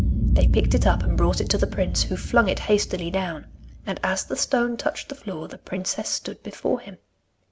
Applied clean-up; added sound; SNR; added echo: none; Boom; 0 dB; none.